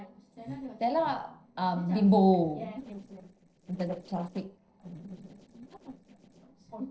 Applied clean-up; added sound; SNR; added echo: neural separator model SepFormer DNS4.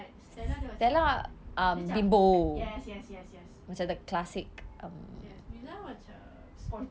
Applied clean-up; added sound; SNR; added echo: none; none; none; none.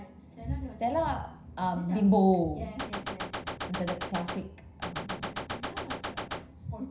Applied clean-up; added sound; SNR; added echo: none; Gunshot, gunfire; 5 dB; reverberation time 0.5 s.